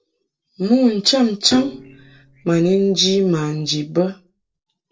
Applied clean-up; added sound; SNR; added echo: neural separator model SepFormer DNS4.